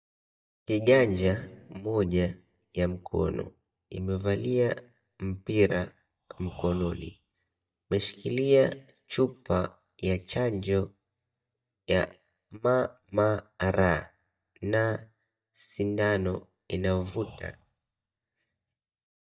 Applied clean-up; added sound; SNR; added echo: neural mask model DeepFilterNet 3.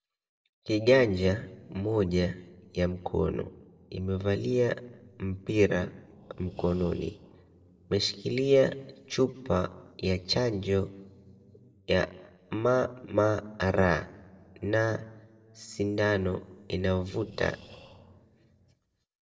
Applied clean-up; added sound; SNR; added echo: neural separator model SepFormer DNS4.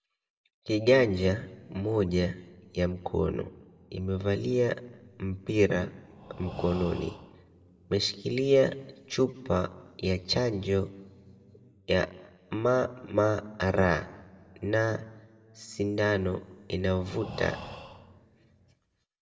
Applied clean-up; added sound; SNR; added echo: none; Breathing; 16 dB; reverberation time 0.8 s.